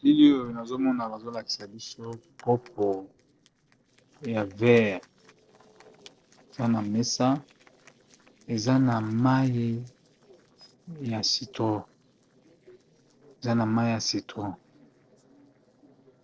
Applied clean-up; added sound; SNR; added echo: neural separator model SepFormer DNS4.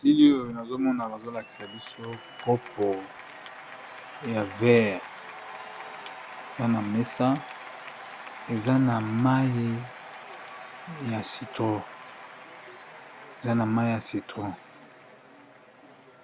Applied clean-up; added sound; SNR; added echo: none; Applause / Cheering; 15 dB; none.